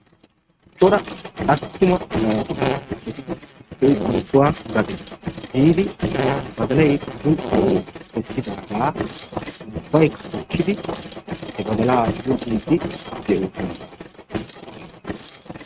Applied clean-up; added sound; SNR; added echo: neural mask model RNNoise.